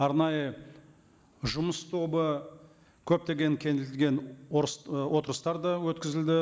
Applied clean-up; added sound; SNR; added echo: none; none; none; none.